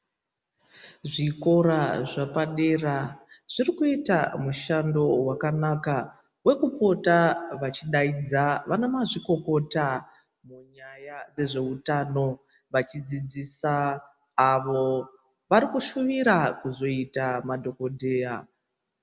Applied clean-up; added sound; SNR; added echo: none; none; none; none.